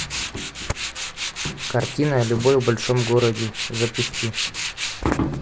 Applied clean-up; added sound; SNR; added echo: none; Tools; 5 dB; none.